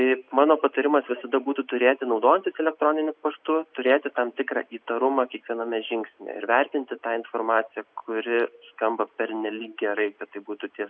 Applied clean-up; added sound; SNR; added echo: none; none; none; none.